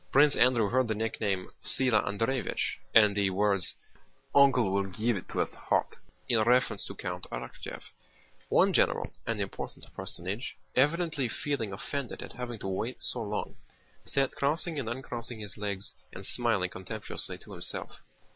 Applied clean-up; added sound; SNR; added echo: none; none; none; none.